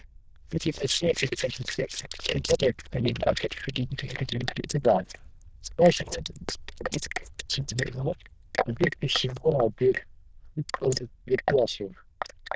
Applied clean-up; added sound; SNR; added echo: neural diffusion model UNIVERSE++.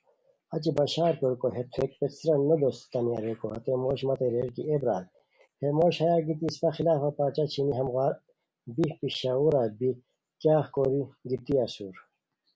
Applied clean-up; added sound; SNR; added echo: none; none; none; none.